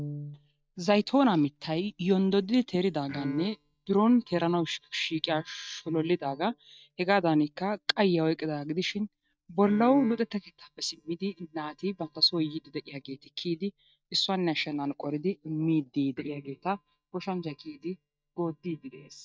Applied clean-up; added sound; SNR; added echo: neural mask model DeepFilterNet 3.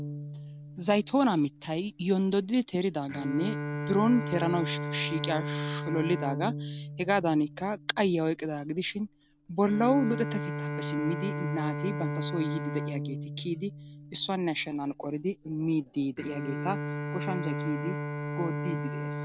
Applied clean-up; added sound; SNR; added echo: none; Bowed string instrument; 6 dB; none.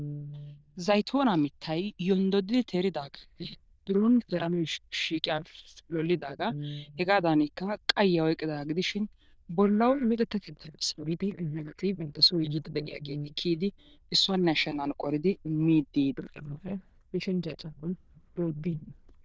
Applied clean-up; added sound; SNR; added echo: neural diffusion model UNIVERSE++.